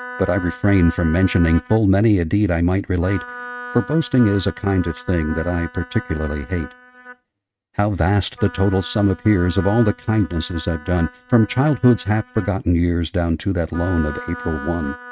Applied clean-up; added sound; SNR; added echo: neural mask model RNNoise.